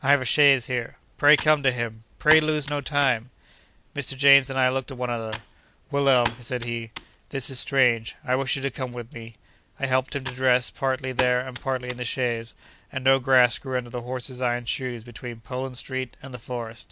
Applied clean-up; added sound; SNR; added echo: none; Computer keyboard; 13 dB; none.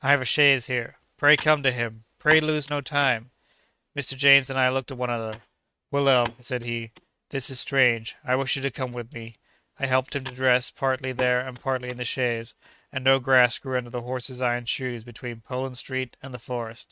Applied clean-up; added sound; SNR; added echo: neural mask model RNNoise.